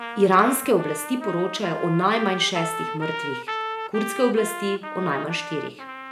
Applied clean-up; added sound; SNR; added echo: none; Trumpet; 8 dB; none.